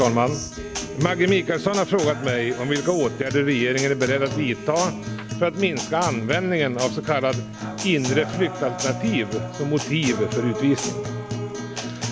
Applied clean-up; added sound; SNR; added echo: none; Acoustic guitar; 7 dB; none.